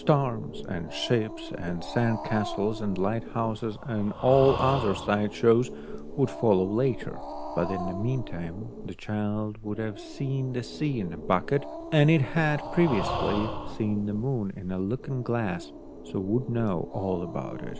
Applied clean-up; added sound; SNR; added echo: none; Breathing + Growling; 9 dB; none.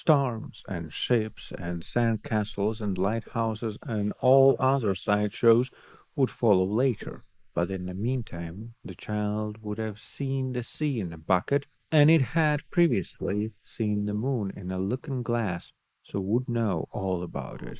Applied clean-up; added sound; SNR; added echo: neural mask model Resemble Enhance denoiser.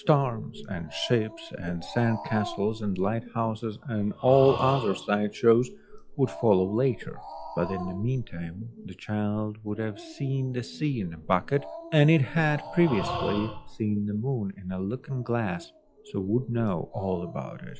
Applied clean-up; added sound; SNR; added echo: classical method log-MMSE.